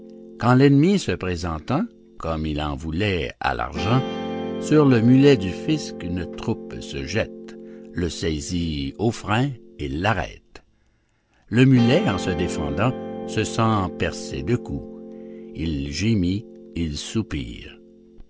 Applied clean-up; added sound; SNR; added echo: none; Guitar; 12 dB; none.